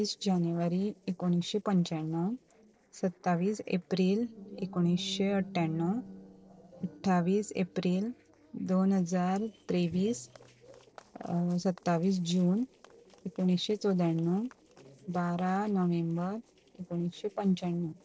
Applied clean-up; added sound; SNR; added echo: neural separator model SepFormer DNS4.